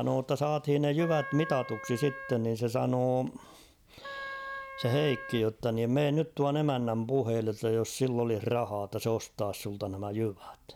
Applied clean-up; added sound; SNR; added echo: none; Wind instrument, woodwind instrument; 12 dB; none.